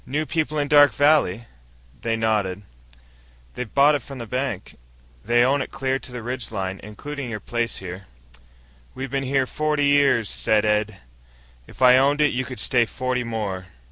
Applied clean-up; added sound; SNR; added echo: none; none; none; none.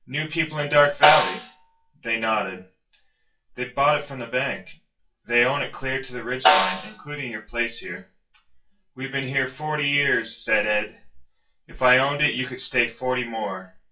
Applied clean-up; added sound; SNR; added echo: classical method WPE with log-MMSE.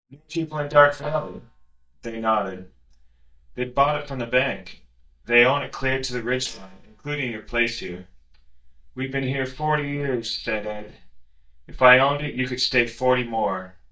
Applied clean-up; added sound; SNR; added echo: neural mask model DeepFilterNet 3.